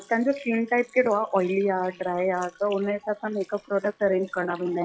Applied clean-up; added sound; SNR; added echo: classical method log-MMSE.